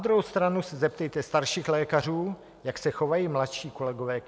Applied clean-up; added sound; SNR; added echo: none; none; none; none.